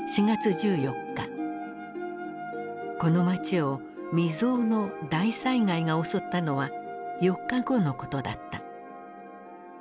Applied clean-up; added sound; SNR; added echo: none; none; none; none.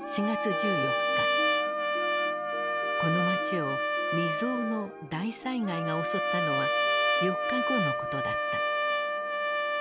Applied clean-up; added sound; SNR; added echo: none; Trumpet; -5 dB; none.